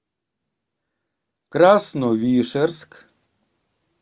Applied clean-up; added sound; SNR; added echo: none; none; none; none.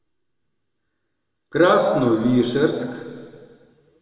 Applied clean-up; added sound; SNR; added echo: none; none; none; reverberation time 1.9 s.